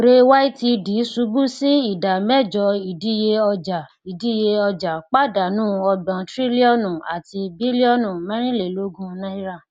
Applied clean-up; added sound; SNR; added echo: none; none; none; none.